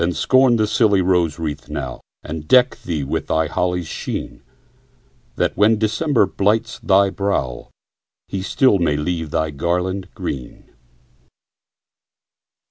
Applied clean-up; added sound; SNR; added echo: none; none; none; none.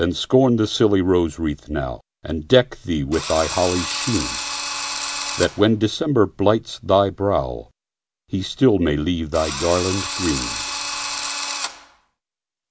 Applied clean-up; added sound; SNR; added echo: none; Drill; 6 dB; none.